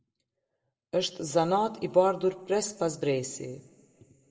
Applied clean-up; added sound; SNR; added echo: none; none; none; reverberation time 1.3 s.